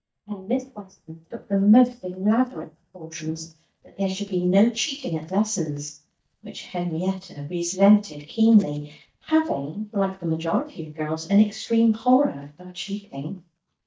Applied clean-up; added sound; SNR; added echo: neural mask model DeepFilterNet 3.